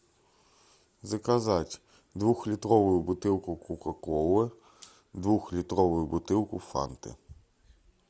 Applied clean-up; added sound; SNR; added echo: none; none; none; none.